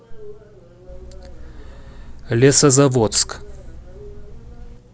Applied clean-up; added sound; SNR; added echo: none; Buzz; 15 dB; none.